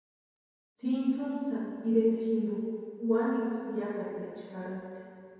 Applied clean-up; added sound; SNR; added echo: none; none; none; reverberation time 2.2 s.